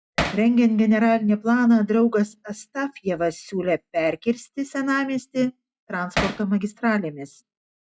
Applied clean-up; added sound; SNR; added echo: classical method log-MMSE.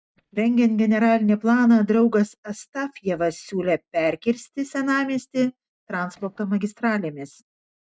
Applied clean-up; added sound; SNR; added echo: neural mask model DeepFilterNet 3.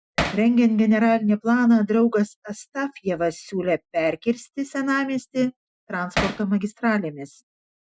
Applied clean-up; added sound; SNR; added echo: classical method Wiener filter.